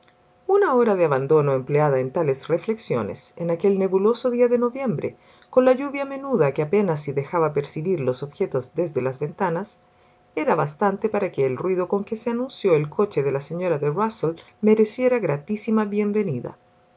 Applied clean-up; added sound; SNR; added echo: none; none; none; none.